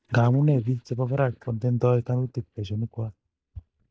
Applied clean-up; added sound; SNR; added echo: neural mask model DeepFilterNet 3.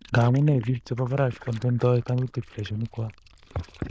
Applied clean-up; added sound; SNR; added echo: neural diffusion model UNIVERSE++.